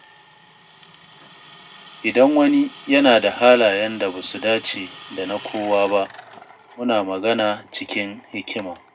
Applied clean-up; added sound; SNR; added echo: none; Drill; 19 dB; reverberation time 0.3 s.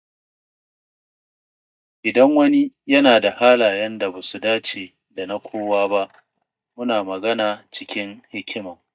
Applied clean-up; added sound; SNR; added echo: neural mask model DeepFilterNet 3.